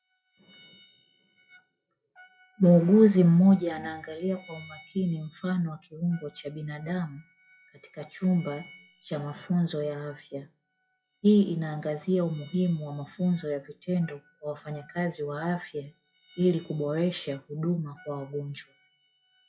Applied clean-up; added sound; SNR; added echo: classical method WPE with log-MMSE.